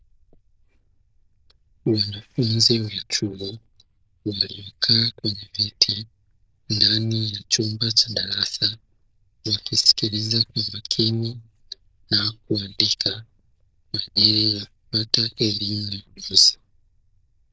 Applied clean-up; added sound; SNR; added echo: neural diffusion model UNIVERSE++.